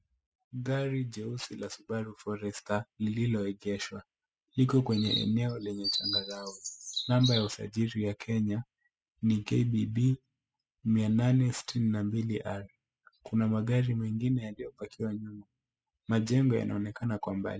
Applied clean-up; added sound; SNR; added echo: classical method spectral subtraction.